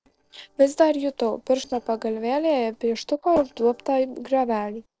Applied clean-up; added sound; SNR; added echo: neural separator model SepFormer DNS4.